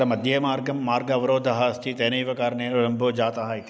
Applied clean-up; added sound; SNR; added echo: none; none; none; none.